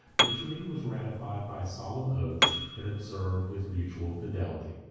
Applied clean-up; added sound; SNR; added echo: none; Piano; 0 dB; reverberation time 1.3 s.